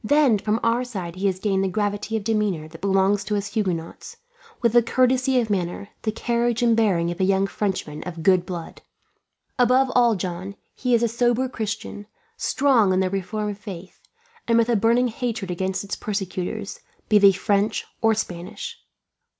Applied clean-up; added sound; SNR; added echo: none; none; none; none.